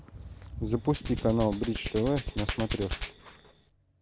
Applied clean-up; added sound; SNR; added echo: none; Hands; 5 dB; none.